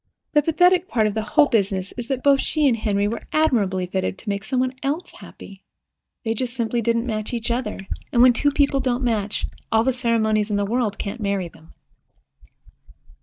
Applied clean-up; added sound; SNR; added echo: neural mask model DeepFilterNet 3.